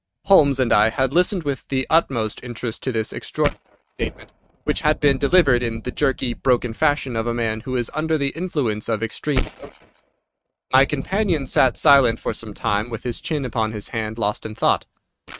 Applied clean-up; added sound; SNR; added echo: neural mask model RNNoise.